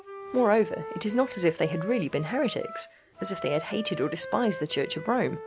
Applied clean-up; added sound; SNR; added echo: none; Wind instrument, woodwind instrument; 12 dB; none.